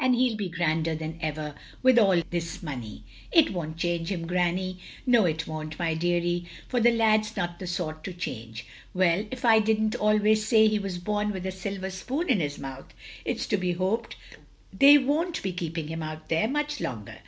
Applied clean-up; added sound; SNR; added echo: none; none; none; none.